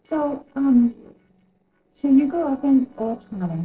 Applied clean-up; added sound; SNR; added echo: neural separator model SepFormer DNS4.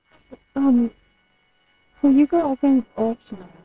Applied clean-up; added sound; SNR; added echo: neural separator model SepFormer WHAMR!.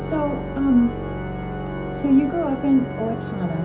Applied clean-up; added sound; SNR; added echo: none; Organ; 6 dB; reverberation time 0.3 s.